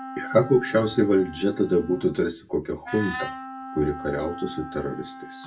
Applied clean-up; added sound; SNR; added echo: none; Wind instrument, woodwind instrument; 13 dB; reverberation time 0.2 s.